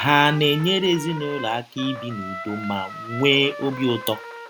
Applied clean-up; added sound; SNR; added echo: none; Trumpet; 13 dB; none.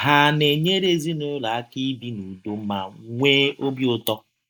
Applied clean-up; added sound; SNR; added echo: neural mask model Resemble Enhance denoiser.